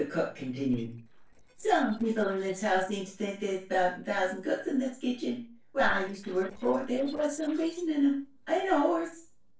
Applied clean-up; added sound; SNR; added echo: neural separator model SepFormer DNS4.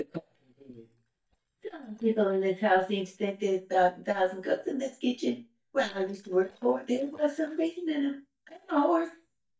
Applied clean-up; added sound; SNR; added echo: neural mask model DeepFilterNet 3.